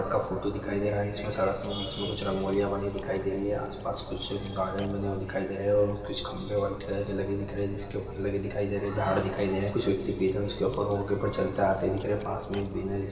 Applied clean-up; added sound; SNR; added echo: none; Cutlery, silverware; 13 dB; reverberation time 2.4 s.